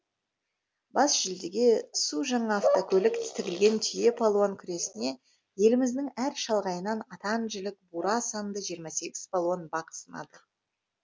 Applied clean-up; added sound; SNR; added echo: none; none; none; none.